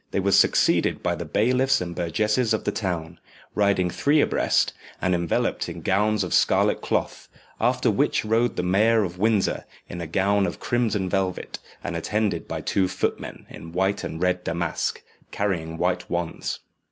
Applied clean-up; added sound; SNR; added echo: none; none; none; none.